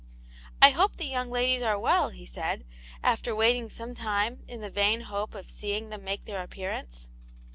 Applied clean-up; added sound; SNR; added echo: none; none; none; none.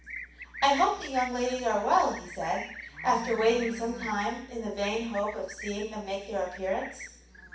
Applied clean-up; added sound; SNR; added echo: none; Livestock, farm animals, working animals; 14 dB; reverberation time 0.6 s.